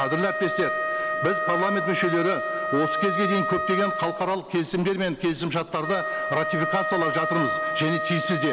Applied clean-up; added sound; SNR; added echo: none; Wind instrument, woodwind instrument; 2 dB; none.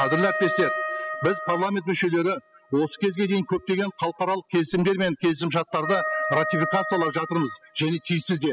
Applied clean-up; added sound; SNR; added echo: classical method spectral subtraction.